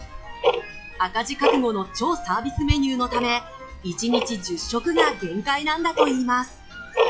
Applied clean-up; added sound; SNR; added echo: classical method log-MMSE.